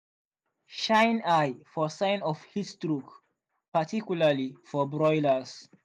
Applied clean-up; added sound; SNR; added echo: none; none; none; none.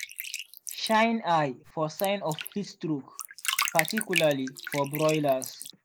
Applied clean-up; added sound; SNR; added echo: none; Bathtub (filling or washing); 7 dB; none.